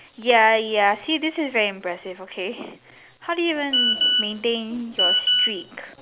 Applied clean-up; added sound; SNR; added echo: none; Telephone; -2 dB; none.